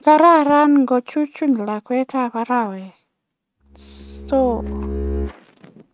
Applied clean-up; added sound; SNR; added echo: neural mask model RNNoise.